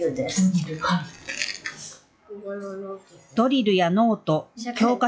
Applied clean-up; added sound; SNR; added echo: classical method log-MMSE.